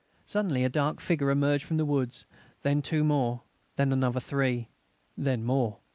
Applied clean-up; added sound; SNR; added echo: none; none; none; none.